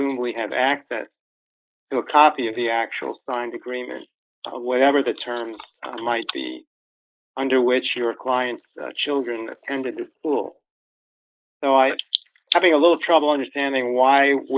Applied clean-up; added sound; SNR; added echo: neural mask model Resemble Enhance denoiser.